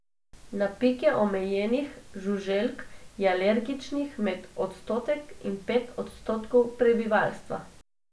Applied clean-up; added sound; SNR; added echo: none; none; none; none.